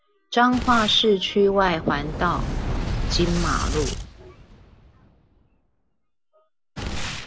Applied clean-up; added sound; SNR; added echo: none; Boom; 5 dB; none.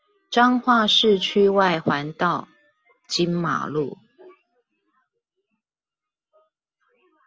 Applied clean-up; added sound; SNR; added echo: none; none; none; none.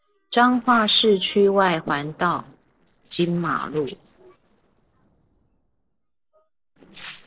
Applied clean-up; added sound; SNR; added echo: neural separator model SepFormer DNS4.